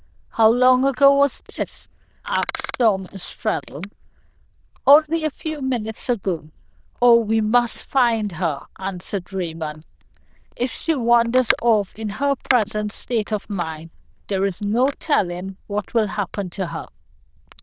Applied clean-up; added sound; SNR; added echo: neural diffusion model UNIVERSE++.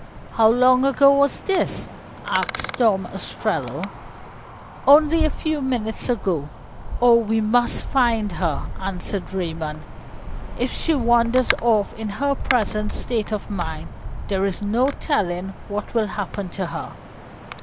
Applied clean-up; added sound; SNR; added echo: none; Wind; 8 dB; none.